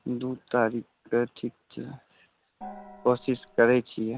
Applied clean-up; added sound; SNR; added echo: none; Gong; 17 dB; none.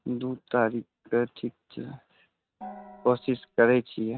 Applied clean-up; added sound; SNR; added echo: neural mask model RNNoise.